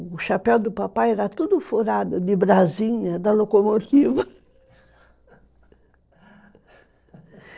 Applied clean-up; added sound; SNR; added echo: neural separator model SepFormer DNS4.